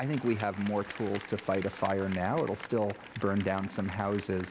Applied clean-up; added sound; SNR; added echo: none; Applause; 14 dB; none.